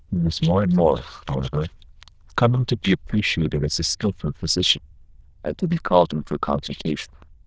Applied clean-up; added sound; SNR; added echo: neural diffusion model UNIVERSE++.